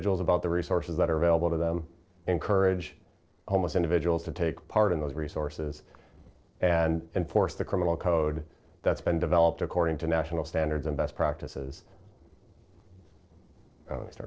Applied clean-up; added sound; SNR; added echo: neural separator model SepFormer DNS4.